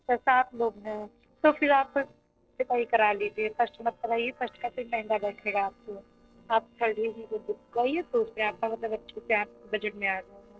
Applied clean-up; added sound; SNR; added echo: neural separator model SepFormer DNS4.